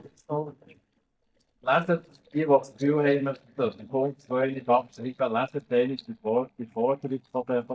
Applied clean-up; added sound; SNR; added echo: neural mask model DeepFilterNet 3.